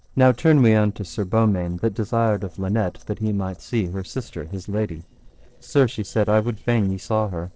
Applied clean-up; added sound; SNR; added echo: neural separator model SepFormer DNS4.